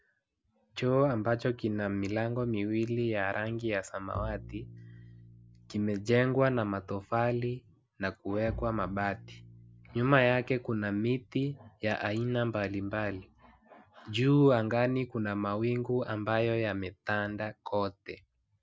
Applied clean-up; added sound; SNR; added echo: none; Bowed string instrument; 15 dB; none.